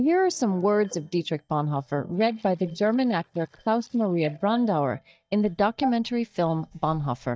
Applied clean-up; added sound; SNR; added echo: neural mask model DeepFilterNet 3.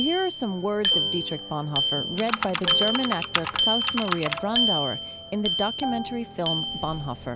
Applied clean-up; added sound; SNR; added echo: none; Computer keyboard + Bicycle bell; -1 dB; none.